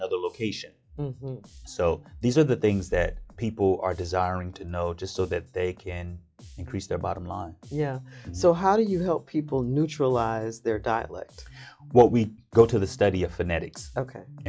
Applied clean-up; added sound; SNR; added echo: classical method log-MMSE.